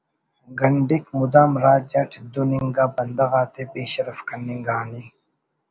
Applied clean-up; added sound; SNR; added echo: none; none; none; none.